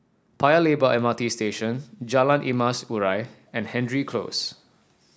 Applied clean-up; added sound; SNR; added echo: none; none; none; none.